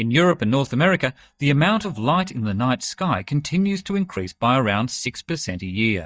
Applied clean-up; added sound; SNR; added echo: neural mask model DeepFilterNet 3.